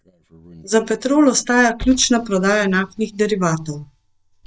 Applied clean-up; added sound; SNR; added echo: neural mask model DeepFilterNet 3.